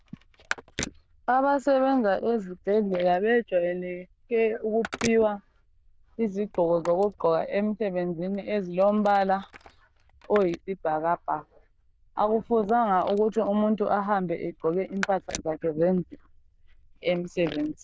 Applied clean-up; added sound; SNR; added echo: neural diffusion model UNIVERSE++.